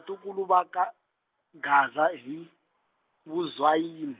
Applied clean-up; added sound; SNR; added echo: none; none; none; none.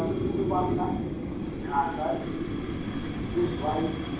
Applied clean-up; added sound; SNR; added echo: none; Fire; -2 dB; reverberation time 0.7 s.